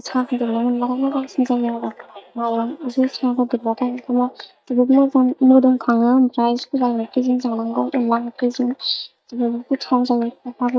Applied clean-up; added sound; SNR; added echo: neural mask model DeepFilterNet 3.